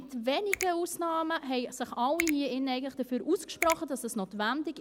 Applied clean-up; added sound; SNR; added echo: none; Finger snapping; 10 dB; none.